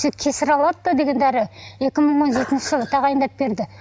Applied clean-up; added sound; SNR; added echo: none; none; none; none.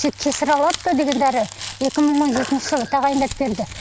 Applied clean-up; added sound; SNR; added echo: none; Crumpling, crinkling; 14 dB; none.